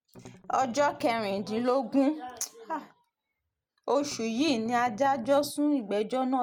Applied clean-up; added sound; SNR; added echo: none; Strum; 20 dB; none.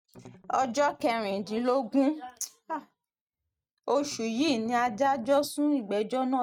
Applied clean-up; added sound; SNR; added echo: neural mask model RNNoise.